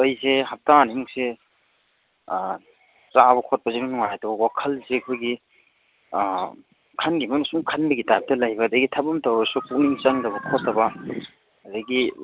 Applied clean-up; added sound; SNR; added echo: none; none; none; none.